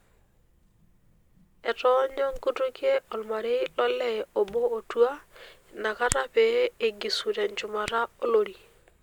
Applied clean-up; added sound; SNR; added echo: none; Hands; 18 dB; none.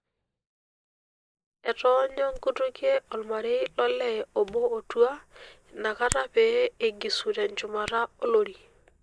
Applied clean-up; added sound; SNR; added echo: neural mask model DeepFilterNet 3.